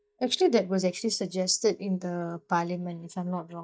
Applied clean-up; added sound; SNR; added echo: neural mask model DeepFilterNet 3.